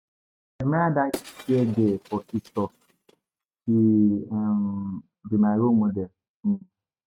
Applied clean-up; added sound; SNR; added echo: neural mask model RNNoise.